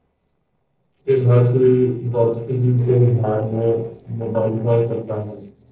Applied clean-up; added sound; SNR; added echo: neural separator model SepFormer DNS4.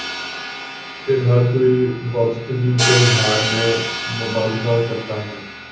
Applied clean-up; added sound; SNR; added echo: none; Crash cymbal; 6 dB; reverberation time 0.7 s.